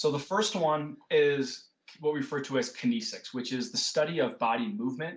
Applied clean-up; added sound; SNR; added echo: none; none; none; none.